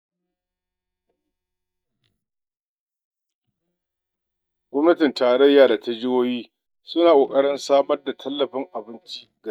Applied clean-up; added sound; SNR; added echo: neural mask model DeepFilterNet 3.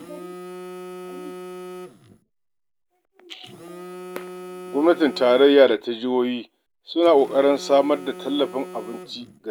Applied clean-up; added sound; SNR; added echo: none; Telephone; 16 dB; none.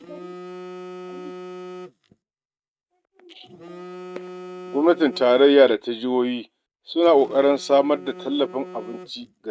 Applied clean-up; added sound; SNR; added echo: neural mask model RNNoise.